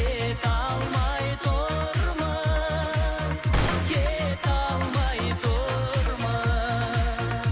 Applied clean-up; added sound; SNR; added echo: none; Gunshot, gunfire; 7 dB; none.